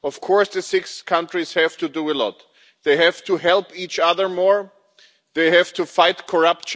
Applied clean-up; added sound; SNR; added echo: none; none; none; none.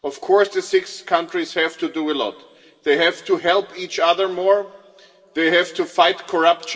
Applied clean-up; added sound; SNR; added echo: none; none; none; reverberation time 2.7 s.